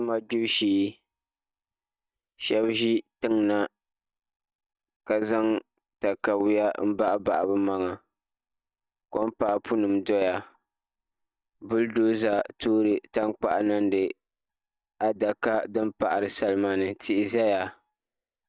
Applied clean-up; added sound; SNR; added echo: neural mask model DeepFilterNet 3.